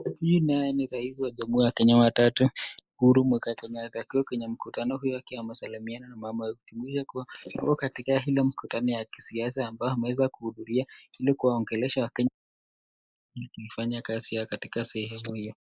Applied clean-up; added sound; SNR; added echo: neural mask model Resemble Enhance denoiser.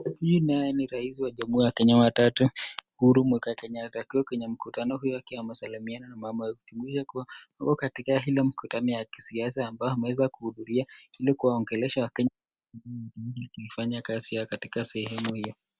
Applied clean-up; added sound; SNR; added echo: none; none; none; none.